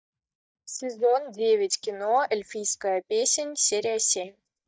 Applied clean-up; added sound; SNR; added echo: neural mask model DeepFilterNet 3.